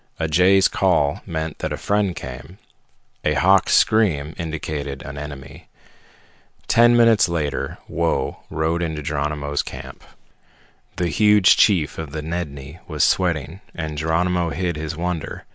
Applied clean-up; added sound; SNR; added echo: none; none; none; none.